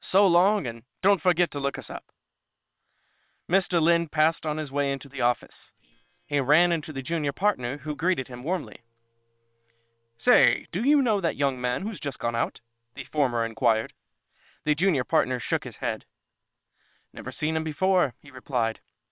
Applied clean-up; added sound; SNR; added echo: neural separator model SepFormer WHAM!.